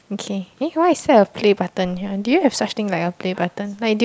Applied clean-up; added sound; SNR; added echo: none; none; none; none.